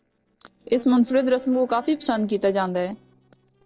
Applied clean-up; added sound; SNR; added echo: neural separator model SepFormer DNS4.